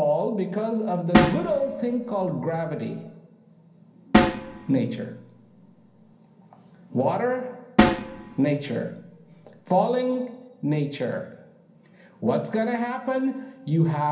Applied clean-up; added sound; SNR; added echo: none; Snare drum; -1 dB; reverberation time 0.6 s.